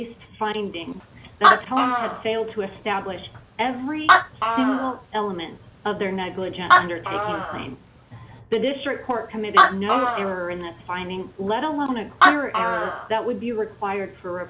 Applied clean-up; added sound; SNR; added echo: none; Animal; -3 dB; none.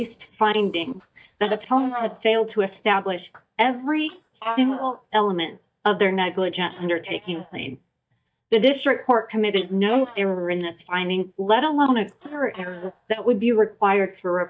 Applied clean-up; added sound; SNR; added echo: neural mask model DeepFilterNet 3.